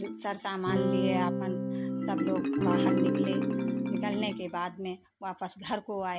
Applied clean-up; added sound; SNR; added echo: none; Electric guitar / Strum + Marimba, xylophone; -4 dB; none.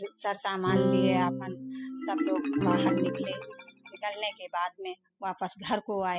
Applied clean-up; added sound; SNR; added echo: classical method spectral subtraction.